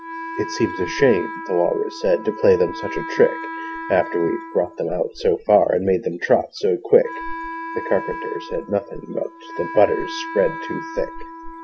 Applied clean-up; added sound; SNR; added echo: none; Wind instrument, woodwind instrument; 11 dB; none.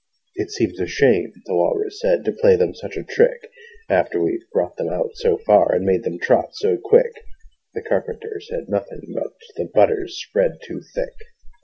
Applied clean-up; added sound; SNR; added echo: none; none; none; none.